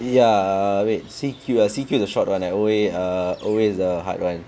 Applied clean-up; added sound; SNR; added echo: none; none; none; none.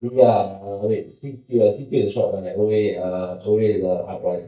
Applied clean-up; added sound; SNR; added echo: neural mask model DeepFilterNet 3.